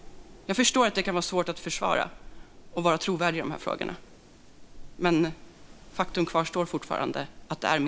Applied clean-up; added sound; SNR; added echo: none; Wind; 16 dB; none.